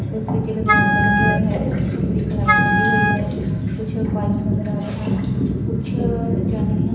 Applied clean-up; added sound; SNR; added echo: none; Wind instrument, woodwind instrument; 0 dB; reverberation time 0.9 s.